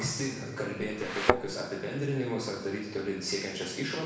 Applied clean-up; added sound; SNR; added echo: none; Thump, thud; -3 dB; reverberation time 1.0 s.